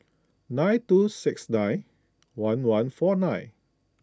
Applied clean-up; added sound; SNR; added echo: none; none; none; none.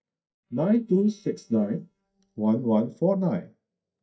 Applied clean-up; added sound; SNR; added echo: neural mask model DeepFilterNet 3.